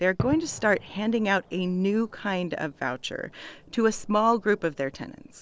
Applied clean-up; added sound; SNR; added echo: none; Fireworks; 15 dB; none.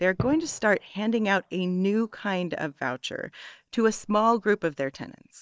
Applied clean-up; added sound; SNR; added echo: neural mask model DeepFilterNet 3.